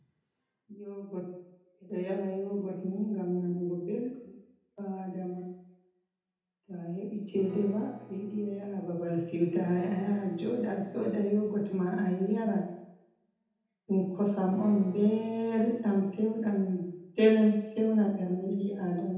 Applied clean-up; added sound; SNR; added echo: none; Acoustic guitar / Strum; 20 dB; reverberation time 0.8 s.